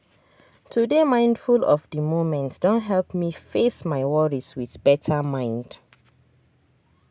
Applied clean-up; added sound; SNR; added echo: none; none; none; none.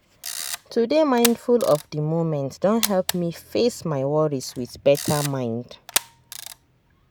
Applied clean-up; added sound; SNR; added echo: none; Camera; 10 dB; none.